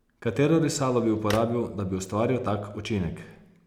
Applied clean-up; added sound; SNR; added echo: none; Drawer open or close; 19 dB; none.